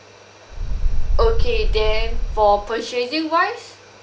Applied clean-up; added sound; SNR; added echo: none; Wind; -4 dB; none.